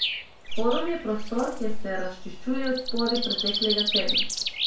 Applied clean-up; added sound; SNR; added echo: none; Bird; 4 dB; reverberation time 0.3 s.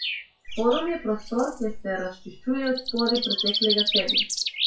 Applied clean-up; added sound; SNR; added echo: classical method WPE with log-MMSE.